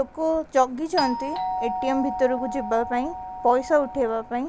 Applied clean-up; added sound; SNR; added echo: none; Doorbell; 8 dB; none.